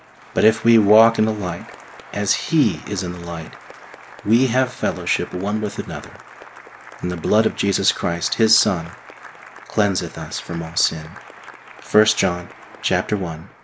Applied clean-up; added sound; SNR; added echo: none; Applause; 19 dB; none.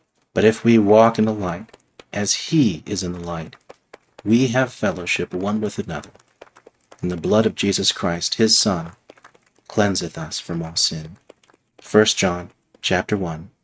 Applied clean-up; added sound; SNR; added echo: neural mask model RNNoise.